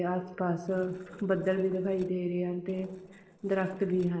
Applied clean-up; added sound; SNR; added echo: neural separator model SepFormer DNS4.